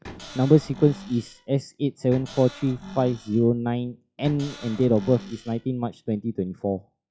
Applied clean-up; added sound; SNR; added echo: classical method log-MMSE.